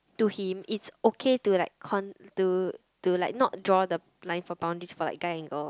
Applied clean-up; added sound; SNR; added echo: none; none; none; none.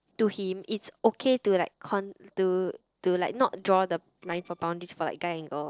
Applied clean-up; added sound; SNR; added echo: neural separator model SepFormer DNS4.